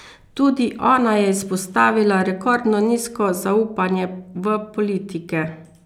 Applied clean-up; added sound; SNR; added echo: none; none; none; none.